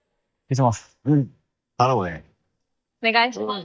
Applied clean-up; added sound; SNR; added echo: neural mask model DeepFilterNet 3.